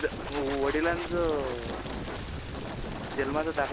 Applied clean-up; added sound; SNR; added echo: none; Scratching (performance technique) + Rain; 4 dB; none.